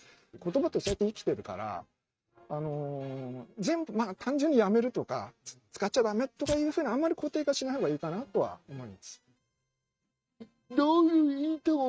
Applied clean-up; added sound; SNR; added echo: neural mask model RNNoise.